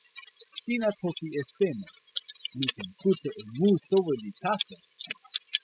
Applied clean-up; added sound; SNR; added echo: classical method spectral subtraction.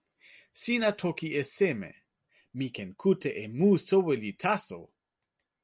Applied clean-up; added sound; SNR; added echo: none; none; none; none.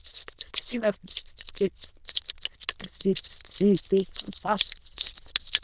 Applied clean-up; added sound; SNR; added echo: neural diffusion model UNIVERSE++.